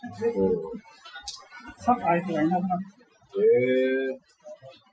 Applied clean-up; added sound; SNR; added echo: classical method Wiener filter.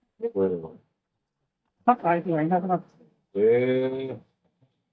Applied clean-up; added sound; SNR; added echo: neural mask model DeepFilterNet 3.